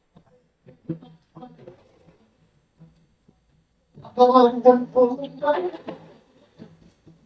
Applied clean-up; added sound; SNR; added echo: neural mask model DeepFilterNet 3.